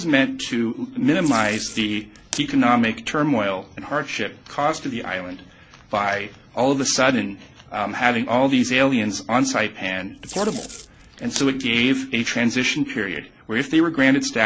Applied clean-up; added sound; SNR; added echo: none; Packing tape, duct tape; 14 dB; none.